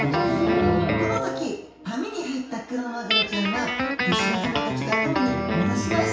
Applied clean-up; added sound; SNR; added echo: none; Guitar; 0 dB; reverberation time 0.6 s.